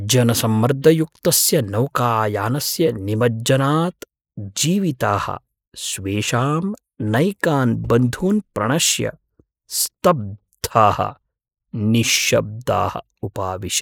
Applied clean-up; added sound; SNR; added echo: neural mask model Resemble Enhance denoiser.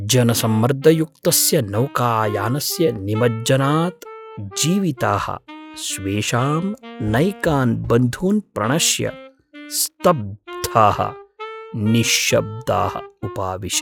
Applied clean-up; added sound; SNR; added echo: classical method log-MMSE.